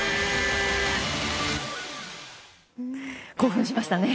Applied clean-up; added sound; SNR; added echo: none; Drill; 15 dB; none.